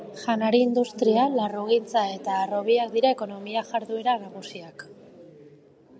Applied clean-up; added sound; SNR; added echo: none; none; none; none.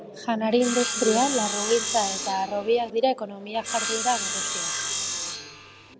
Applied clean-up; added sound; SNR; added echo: none; Sawing; 3 dB; none.